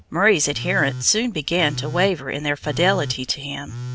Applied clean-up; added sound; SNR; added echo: none; Telephone; 11 dB; none.